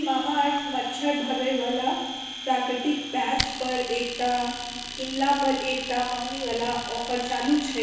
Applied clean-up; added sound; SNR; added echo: none; Domestic sounds, home sounds; 9 dB; reverberation time 1.1 s.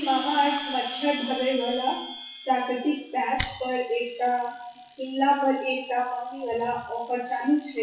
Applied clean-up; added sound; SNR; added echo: classical method WPE with log-MMSE.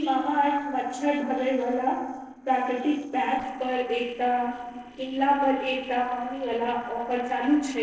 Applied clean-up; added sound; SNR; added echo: neural separator model SepFormer DNS4.